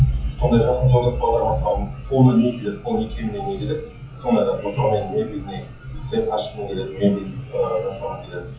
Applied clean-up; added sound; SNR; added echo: classical method WPE with log-MMSE.